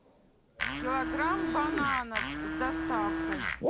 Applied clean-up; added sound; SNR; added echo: none; Domestic sounds, home sounds + Zipper (clothing); -2 dB; none.